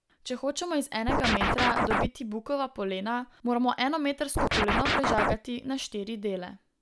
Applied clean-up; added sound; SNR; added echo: none; Scratching (performance technique); -5 dB; none.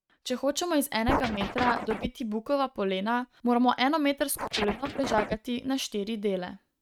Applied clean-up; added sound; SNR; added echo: neural mask model RNNoise.